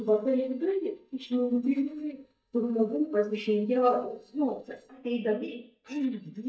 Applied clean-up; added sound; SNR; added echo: neural mask model DeepFilterNet 3.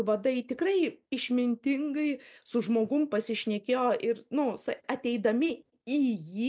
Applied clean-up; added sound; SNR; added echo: none; none; none; none.